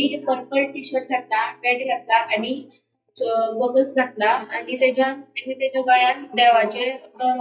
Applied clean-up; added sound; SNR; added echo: neural mask model DeepFilterNet 3.